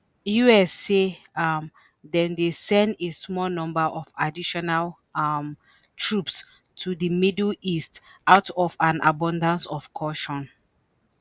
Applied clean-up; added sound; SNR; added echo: none; none; none; none.